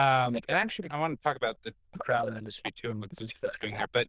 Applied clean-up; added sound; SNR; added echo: neural diffusion model UNIVERSE++.